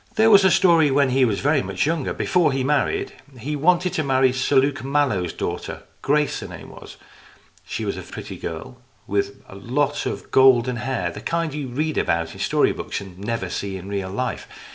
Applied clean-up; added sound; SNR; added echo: none; none; none; none.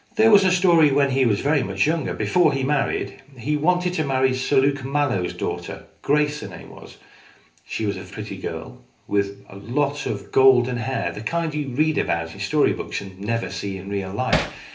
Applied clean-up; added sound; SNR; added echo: none; Hammer; 3 dB; reverberation time 0.3 s.